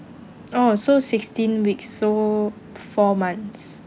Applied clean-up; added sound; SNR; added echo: none; none; none; none.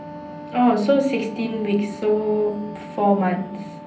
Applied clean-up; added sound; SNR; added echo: none; Wind instrument, woodwind instrument; 16 dB; reverberation time 0.6 s.